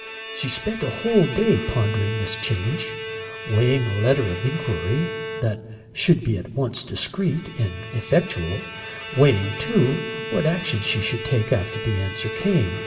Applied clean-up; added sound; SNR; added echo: none; Bowed string instrument; 10 dB; reverberation time 2.5 s.